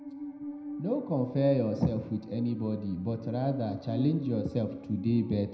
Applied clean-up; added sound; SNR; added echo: none; Musical instrument; 11 dB; reverberation time 0.7 s.